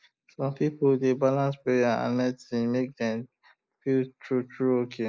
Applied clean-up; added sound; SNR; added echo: neural mask model Resemble Enhance denoiser.